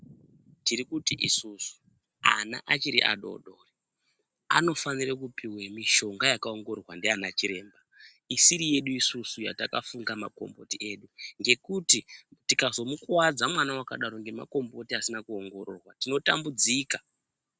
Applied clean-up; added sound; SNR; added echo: none; none; none; none.